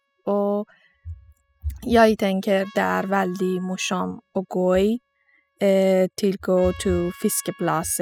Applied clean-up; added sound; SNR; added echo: classical method spectral subtraction.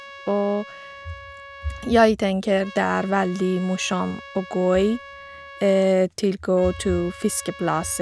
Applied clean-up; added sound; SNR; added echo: none; Trumpet; 19 dB; none.